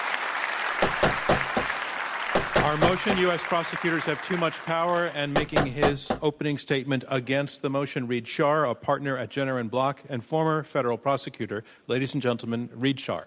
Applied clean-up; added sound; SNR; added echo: none; Knock; 0 dB; none.